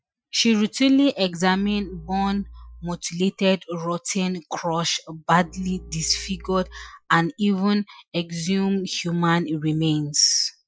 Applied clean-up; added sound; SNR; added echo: classical method Wiener filter.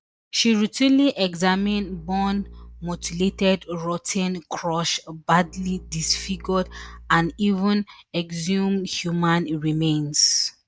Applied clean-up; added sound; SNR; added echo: neural mask model DeepFilterNet 3.